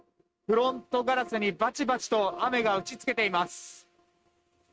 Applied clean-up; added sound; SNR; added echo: neural mask model RNNoise.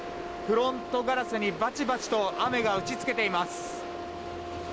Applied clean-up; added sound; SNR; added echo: none; Brass instrument; 10 dB; none.